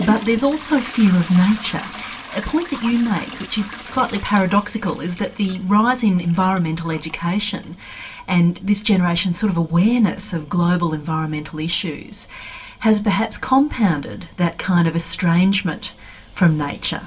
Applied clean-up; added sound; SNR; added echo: none; Trickle, dribble / Toilet flush / Hiss; 18 dB; reverberation time 0.2 s.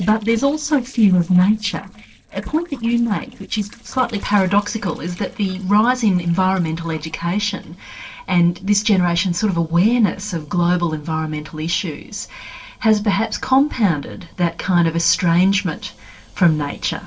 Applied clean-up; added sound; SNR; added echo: neural separator model SepFormer DNS4.